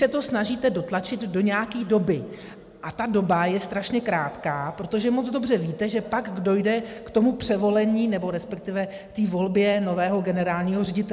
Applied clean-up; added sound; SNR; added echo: none; none; none; none.